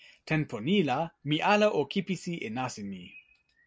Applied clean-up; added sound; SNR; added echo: none; none; none; none.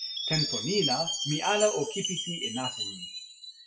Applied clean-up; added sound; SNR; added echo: classical method WPE with log-MMSE.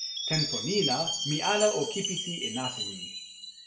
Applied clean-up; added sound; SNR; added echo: none; Chime; 2 dB; reverberation time 0.6 s.